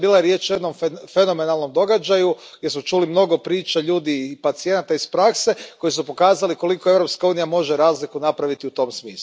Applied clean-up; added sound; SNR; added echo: none; none; none; none.